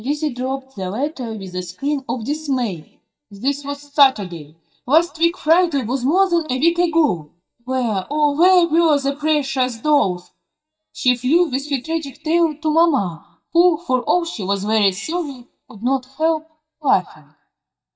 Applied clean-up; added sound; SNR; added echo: neural mask model DeepFilterNet 3.